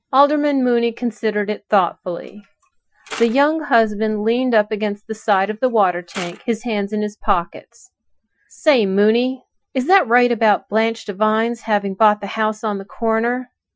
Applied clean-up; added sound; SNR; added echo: classical method Wiener filter.